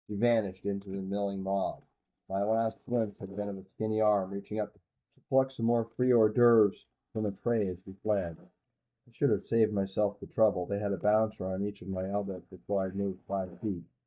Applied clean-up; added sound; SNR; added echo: neural mask model DeepFilterNet 3.